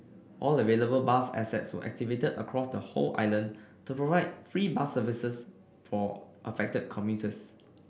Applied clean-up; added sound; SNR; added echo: none; none; none; none.